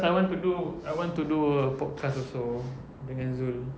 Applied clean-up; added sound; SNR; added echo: none; none; none; none.